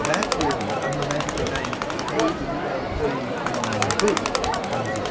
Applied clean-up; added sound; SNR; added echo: none; Crowd; -4 dB; reverberation time 0.2 s.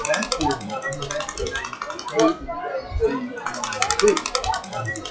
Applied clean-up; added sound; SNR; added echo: classical method WPE with log-MMSE.